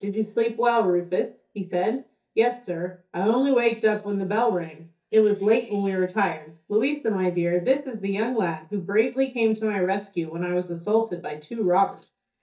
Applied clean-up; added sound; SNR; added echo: neural mask model DeepFilterNet 3.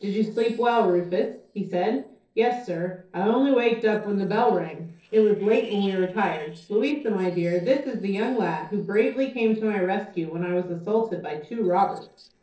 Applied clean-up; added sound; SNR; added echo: neural separator model SepFormer DNS4.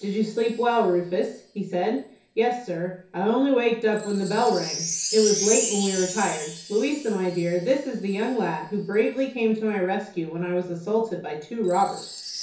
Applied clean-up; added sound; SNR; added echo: none; Wind chime; 10 dB; reverberation time 0.7 s.